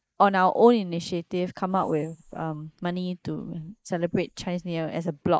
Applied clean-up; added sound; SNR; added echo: neural mask model Resemble Enhance denoiser.